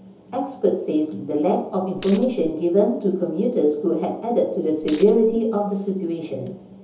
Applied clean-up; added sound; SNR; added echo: none; Coin (dropping); 17 dB; reverberation time 0.7 s.